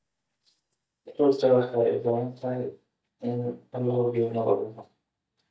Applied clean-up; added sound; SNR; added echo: neural mask model DeepFilterNet 3.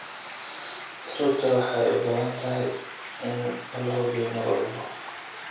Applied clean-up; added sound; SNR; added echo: none; Stream; 12 dB; reverberation time 0.6 s.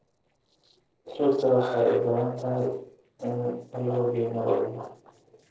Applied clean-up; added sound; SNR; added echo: neural separator model SepFormer DNS4.